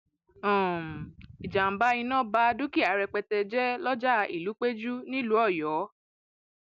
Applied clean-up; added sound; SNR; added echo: none; none; none; none.